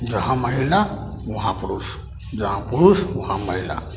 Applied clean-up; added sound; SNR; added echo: none; none; none; none.